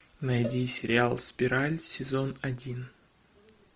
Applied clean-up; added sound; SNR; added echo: none; Cowbell; 19 dB; none.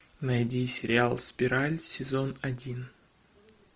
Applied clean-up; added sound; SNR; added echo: none; none; none; none.